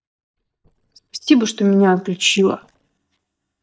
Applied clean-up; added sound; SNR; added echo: neural mask model DeepFilterNet 3.